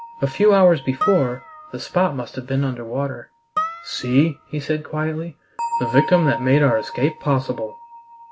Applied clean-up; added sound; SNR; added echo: none; Bell + Harp; 10 dB; none.